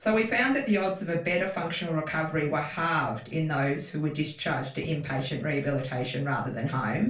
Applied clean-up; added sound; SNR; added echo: neural separator model SepFormer DNS4.